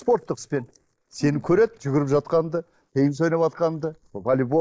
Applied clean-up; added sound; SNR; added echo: neural mask model Resemble Enhance denoiser.